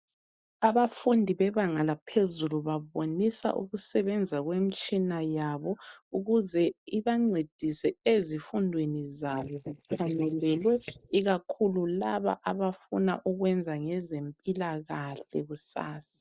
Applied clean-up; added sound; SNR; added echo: neural mask model Resemble Enhance denoiser.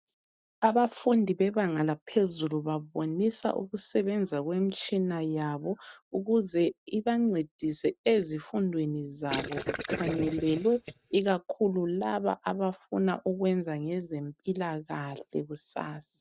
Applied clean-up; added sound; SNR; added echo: neural mask model RNNoise.